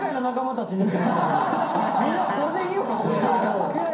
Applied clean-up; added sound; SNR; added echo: none; none; none; reverberation time 0.6 s.